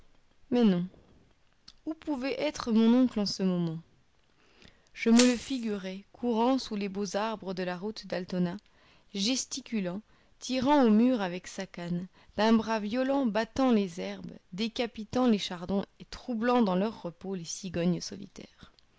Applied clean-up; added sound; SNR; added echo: none; Crushing; 8 dB; none.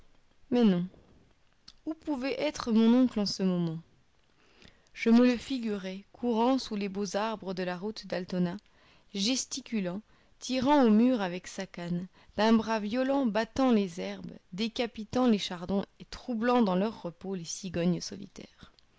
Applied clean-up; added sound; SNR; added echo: neural mask model Resemble Enhance denoiser.